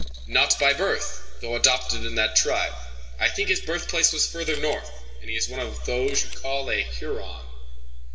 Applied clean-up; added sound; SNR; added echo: none; Camera; 16 dB; reverberation time 1.4 s.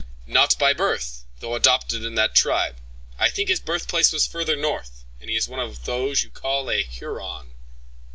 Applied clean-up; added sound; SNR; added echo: none; none; none; none.